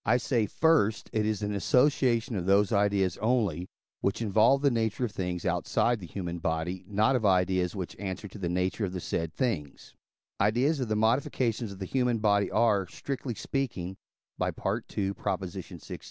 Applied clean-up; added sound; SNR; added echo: none; none; none; none.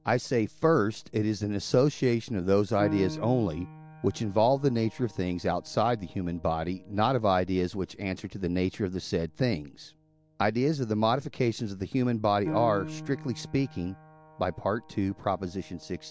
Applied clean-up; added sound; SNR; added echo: none; Piano; 16 dB; none.